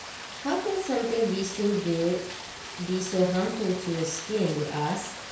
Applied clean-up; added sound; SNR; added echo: none; Rain; 11 dB; reverberation time 0.5 s.